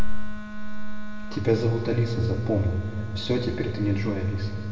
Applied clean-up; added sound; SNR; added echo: none; Wind instrument, woodwind instrument; 16 dB; reverberation time 2.5 s.